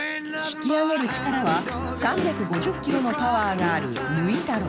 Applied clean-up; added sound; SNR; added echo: none; Wind; 20 dB; none.